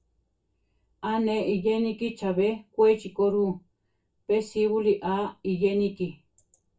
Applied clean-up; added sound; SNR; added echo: none; none; none; reverberation time 0.2 s.